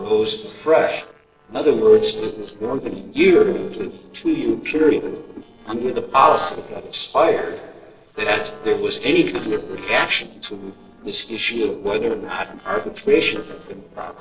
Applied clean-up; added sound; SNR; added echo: neural separator model SepFormer DNS4.